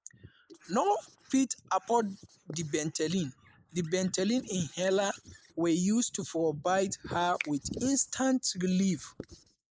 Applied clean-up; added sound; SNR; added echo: neural mask model Resemble Enhance denoiser.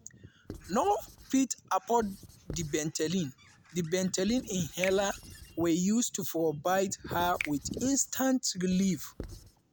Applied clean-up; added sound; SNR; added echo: none; Finger snapping + Squeak / Writing; 17 dB; none.